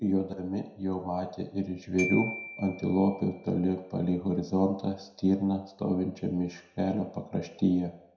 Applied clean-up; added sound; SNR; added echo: none; Glockenspiel; 12 dB; reverberation time 0.5 s.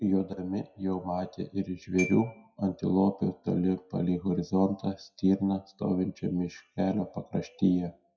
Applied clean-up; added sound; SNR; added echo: classical method WPE with log-MMSE.